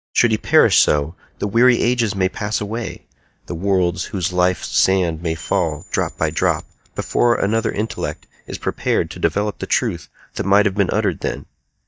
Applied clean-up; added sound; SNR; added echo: neural mask model DeepFilterNet 3.